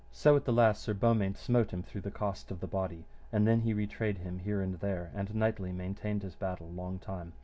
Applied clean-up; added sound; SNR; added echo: none; none; none; none.